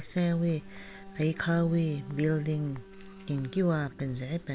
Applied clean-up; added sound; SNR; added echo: none; Alarm; 18 dB; none.